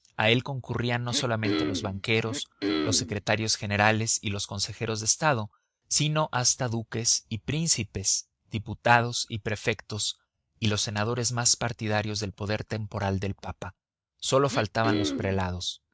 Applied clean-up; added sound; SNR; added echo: neural mask model RNNoise.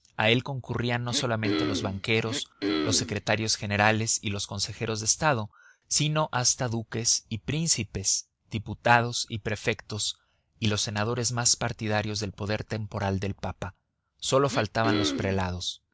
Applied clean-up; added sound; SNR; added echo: none; Cough; 3 dB; none.